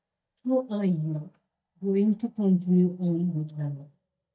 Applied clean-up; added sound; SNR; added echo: neural mask model DeepFilterNet 3.